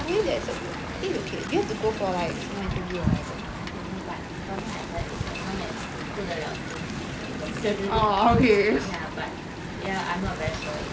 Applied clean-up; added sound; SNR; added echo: none; Wind; 3 dB; none.